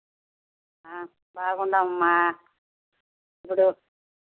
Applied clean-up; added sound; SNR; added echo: none; none; none; none.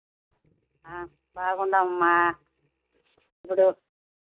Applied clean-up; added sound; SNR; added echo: neural mask model RNNoise.